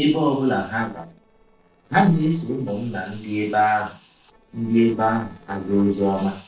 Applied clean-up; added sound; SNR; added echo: neural separator model SepFormer DNS4.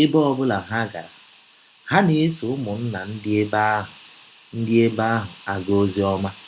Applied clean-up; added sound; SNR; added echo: none; none; none; none.